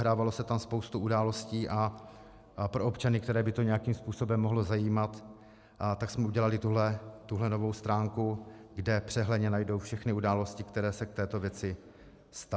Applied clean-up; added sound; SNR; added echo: none; none; none; none.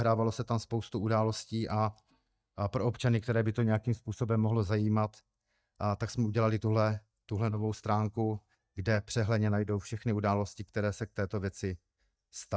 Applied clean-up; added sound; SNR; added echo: neural mask model DeepFilterNet 3.